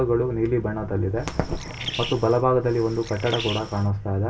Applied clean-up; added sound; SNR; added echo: none; Bird; 12 dB; reverberation time 0.2 s.